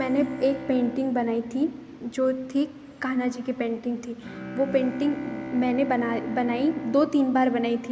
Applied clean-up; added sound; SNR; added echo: none; Bowed string instrument; 13 dB; none.